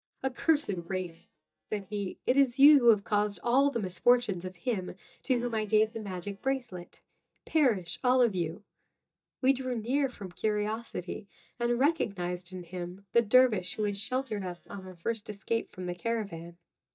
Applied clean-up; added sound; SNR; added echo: neural mask model DeepFilterNet 3.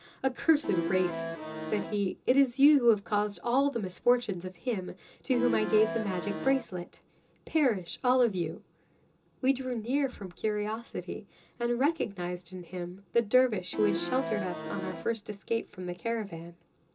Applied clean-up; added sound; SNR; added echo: none; Accordion; 5 dB; reverberation time 0.2 s.